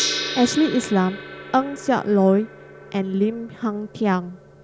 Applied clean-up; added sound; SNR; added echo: none; Gong; 10 dB; none.